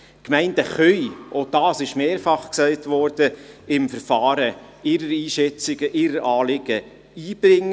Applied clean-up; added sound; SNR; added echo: none; none; none; none.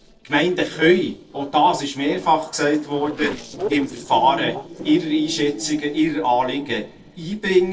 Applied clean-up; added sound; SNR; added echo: neural separator model SepFormer DNS4.